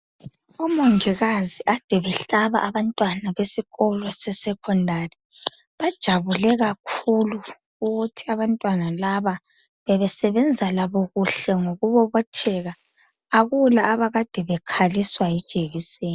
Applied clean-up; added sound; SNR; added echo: none; Crushing + Printer; 19 dB; none.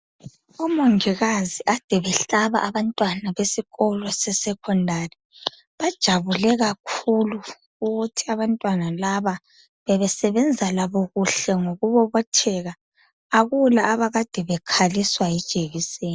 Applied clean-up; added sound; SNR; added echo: none; none; none; none.